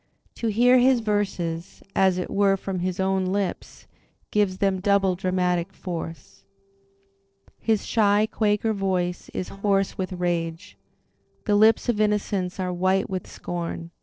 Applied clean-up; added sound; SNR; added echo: neural separator model SepFormer DNS4.